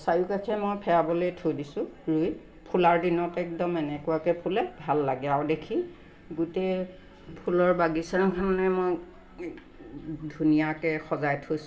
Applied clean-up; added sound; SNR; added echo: none; none; none; reverberation time 1.7 s.